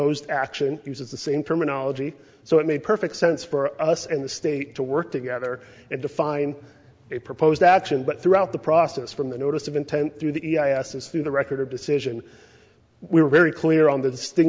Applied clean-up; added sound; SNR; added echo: none; none; none; none.